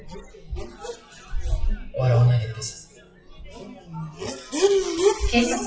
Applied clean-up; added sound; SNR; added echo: classical method WPE with log-MMSE.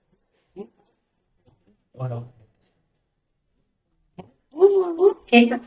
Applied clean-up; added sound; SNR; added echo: neural mask model DeepFilterNet 3.